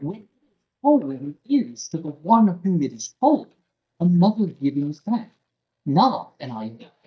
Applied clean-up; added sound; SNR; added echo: neural mask model DeepFilterNet 3.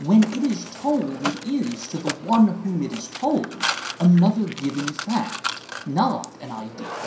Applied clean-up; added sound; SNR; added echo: none; Mechanisms; 11 dB; reverberation time 0.5 s.